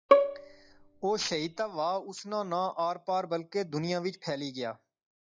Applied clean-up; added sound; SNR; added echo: classical method log-MMSE.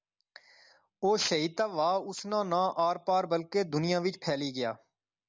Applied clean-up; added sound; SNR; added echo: none; none; none; none.